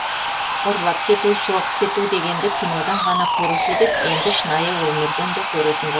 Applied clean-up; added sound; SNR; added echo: none; Sawing; 0 dB; none.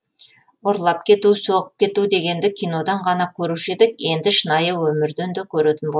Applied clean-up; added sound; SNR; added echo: none; none; none; none.